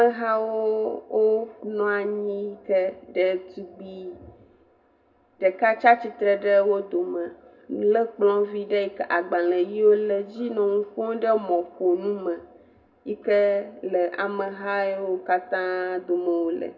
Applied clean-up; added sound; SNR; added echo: none; none; none; reverberation time 0.2 s.